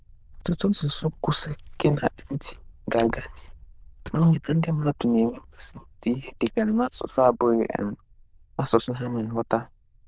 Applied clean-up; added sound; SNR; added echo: neural diffusion model UNIVERSE++.